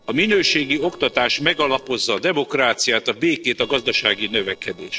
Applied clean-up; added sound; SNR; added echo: neural separator model SepFormer DNS4.